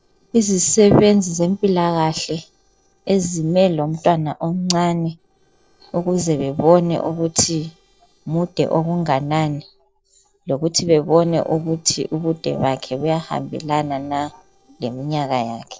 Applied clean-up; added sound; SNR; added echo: neural separator model SepFormer DNS4.